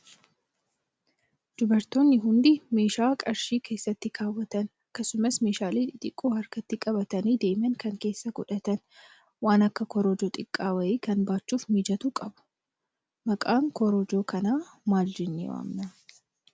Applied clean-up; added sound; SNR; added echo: none; none; none; none.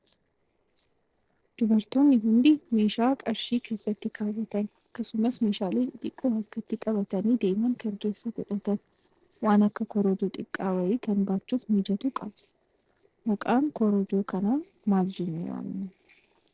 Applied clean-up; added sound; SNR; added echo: neural separator model SepFormer DNS4.